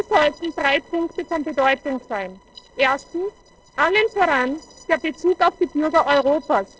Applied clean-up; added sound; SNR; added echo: neural separator model SepFormer DNS4.